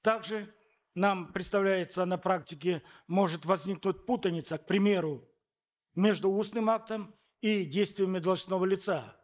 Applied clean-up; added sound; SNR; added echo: neural mask model Resemble Enhance denoiser.